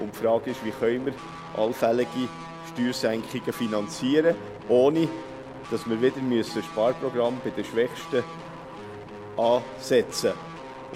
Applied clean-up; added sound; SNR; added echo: none; Guitar; 13 dB; none.